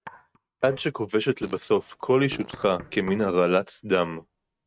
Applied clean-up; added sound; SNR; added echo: neural mask model RNNoise.